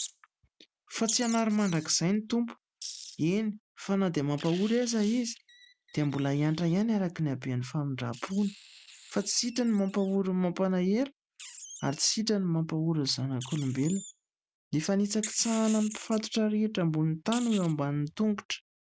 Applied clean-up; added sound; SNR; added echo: none; Wild animals; 17 dB; none.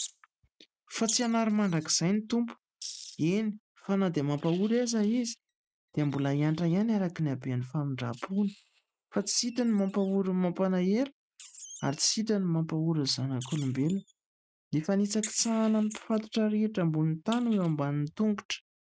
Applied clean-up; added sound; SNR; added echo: neural mask model RNNoise.